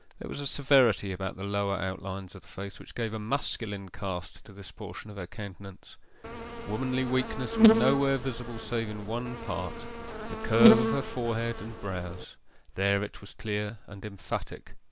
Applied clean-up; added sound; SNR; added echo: none; Insect; -3 dB; none.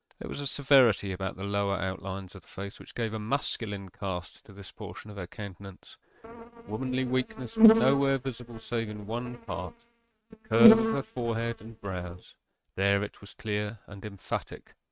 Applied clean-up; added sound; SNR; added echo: neural mask model RNNoise.